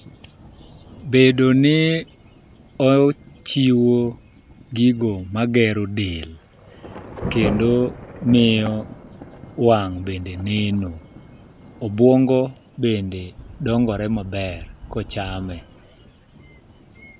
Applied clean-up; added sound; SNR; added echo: none; Wind + Thunder / Rain; 15 dB; none.